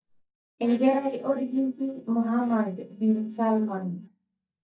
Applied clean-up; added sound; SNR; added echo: neural mask model DeepFilterNet 3.